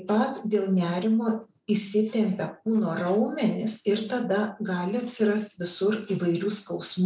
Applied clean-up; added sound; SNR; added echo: none; none; none; none.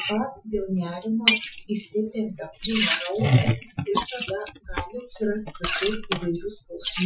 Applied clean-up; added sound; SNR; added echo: classical method Wiener filter.